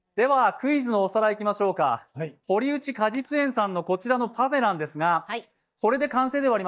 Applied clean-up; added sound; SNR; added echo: neural mask model DeepFilterNet 3.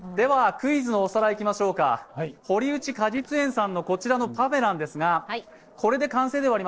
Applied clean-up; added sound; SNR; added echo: neural separator model SepFormer DNS4.